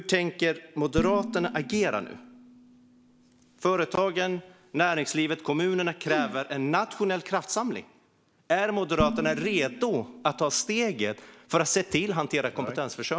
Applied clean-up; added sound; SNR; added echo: none; Dishes, pots, and pans; 11 dB; none.